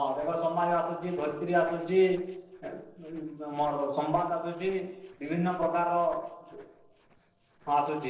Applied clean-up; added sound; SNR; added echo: neural separator model SepFormer DNS4.